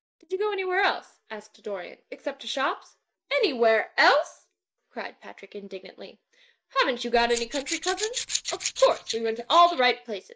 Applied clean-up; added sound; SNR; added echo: neural mask model DeepFilterNet 3.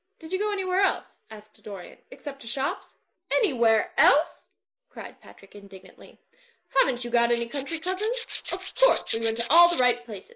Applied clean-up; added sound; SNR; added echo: neural mask model Resemble Enhance denoiser.